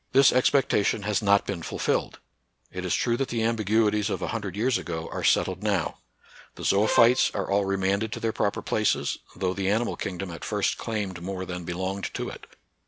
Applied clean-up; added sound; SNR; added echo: none; Bowed string instrument; 5 dB; none.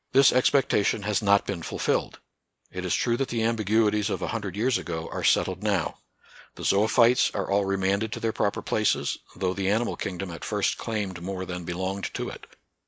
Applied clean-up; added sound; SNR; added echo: neural mask model Resemble Enhance denoiser.